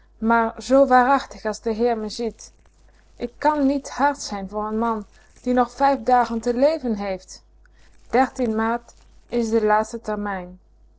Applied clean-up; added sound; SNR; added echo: neural separator model SepFormer DNS4.